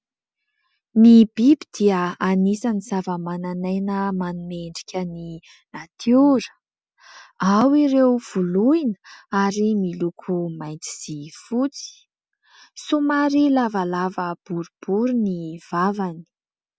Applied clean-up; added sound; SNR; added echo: none; none; none; none.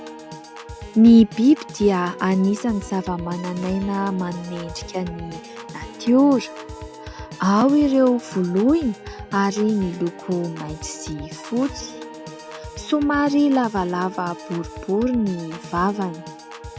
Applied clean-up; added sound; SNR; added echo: none; Piano / Organ; 15 dB; none.